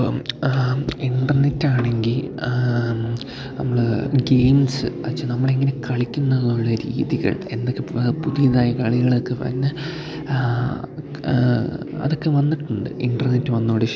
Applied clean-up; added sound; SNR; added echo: none; none; none; none.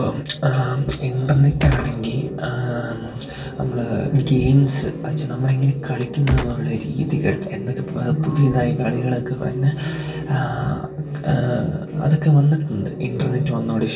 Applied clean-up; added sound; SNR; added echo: none; Gunshot, gunfire; 2 dB; reverberation time 0.2 s.